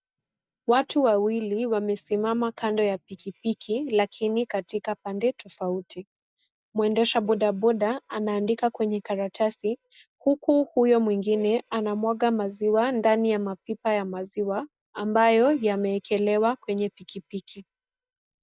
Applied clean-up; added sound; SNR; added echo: neural mask model DeepFilterNet 3.